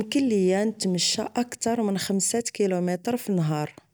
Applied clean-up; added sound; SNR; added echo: none; none; none; none.